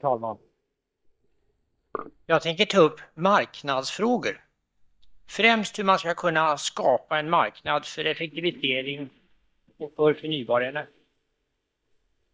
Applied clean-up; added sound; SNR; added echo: neural mask model DeepFilterNet 3.